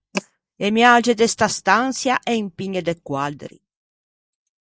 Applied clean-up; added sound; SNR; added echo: neural mask model Resemble Enhance denoiser.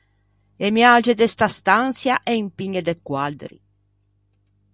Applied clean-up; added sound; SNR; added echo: none; none; none; none.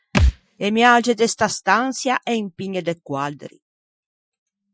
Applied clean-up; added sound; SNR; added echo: classical method Wiener filter.